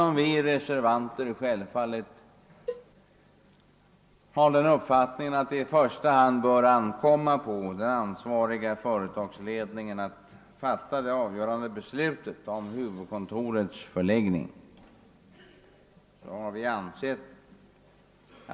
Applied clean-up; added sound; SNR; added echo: none; Cowbell; 15 dB; reverberation time 0.7 s.